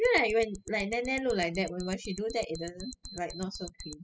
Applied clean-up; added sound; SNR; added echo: classical method spectral subtraction.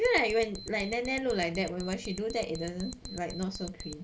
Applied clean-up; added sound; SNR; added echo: none; Alarm; 13 dB; none.